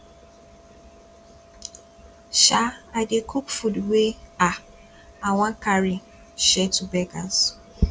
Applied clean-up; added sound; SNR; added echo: none; none; none; none.